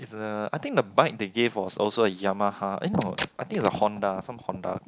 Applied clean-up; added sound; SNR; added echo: neural mask model Resemble Enhance denoiser.